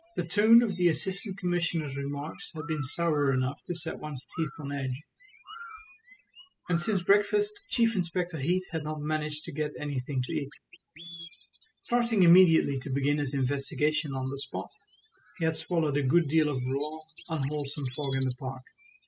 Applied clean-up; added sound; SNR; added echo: classical method spectral subtraction.